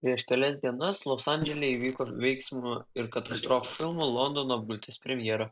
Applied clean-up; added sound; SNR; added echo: neural mask model Resemble Enhance denoiser.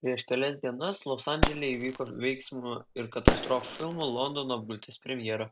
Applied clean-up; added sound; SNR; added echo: none; Fireworks; -1 dB; none.